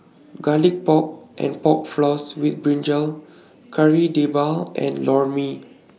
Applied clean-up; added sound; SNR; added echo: none; none; none; none.